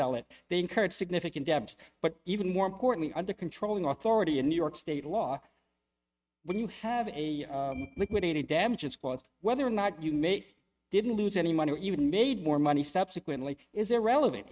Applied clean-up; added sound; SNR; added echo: neural mask model RNNoise.